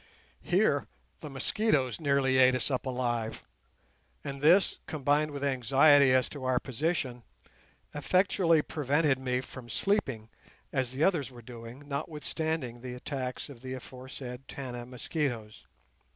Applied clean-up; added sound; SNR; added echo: none; none; none; none.